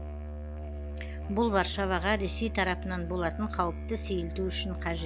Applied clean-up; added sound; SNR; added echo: none; Musical instrument; 4 dB; none.